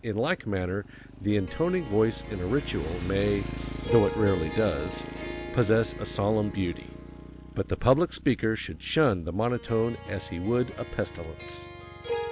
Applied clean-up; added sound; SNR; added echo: none; Motorcycle + Harp; 10 dB; none.